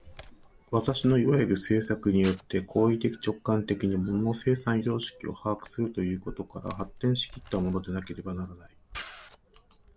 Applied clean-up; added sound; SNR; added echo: none; Camera; 17 dB; none.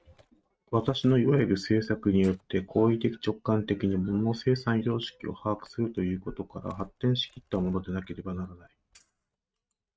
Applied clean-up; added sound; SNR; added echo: neural mask model RNNoise.